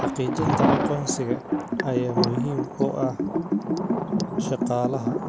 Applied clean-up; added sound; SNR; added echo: none; Liquid + Thunder; -3 dB; none.